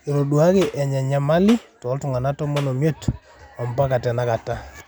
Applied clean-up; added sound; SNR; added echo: none; Clapping; 17 dB; none.